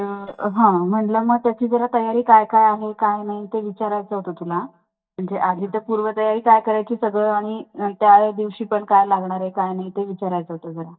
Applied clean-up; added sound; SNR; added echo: neural mask model DeepFilterNet 3.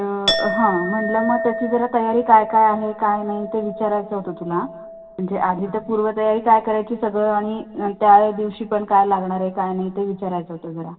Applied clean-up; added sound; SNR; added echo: none; Chink, clink; 11 dB; reverberation time 2.7 s.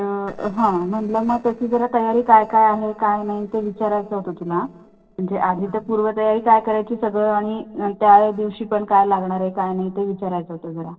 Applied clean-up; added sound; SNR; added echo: neural separator model SepFormer DNS4.